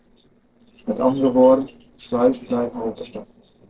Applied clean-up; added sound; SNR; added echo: neural separator model SepFormer DNS4.